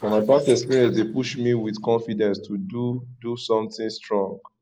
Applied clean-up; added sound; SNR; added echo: neural mask model Resemble Enhance denoiser.